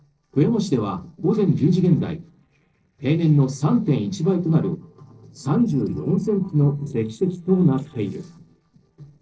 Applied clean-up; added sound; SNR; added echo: neural separator model SepFormer DNS4.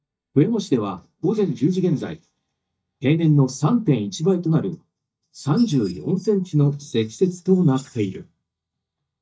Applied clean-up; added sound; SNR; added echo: neural mask model DeepFilterNet 3.